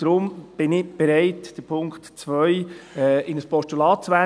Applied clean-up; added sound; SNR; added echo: none; none; none; none.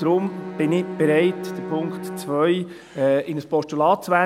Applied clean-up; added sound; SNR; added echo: none; Bowed string instrument; 12 dB; none.